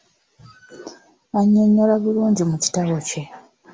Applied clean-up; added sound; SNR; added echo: none; none; none; none.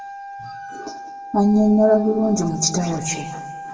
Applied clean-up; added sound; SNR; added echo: none; Wind instrument, woodwind instrument; 14 dB; reverberation time 1.2 s.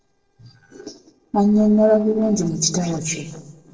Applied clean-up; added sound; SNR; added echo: neural separator model SepFormer DNS4.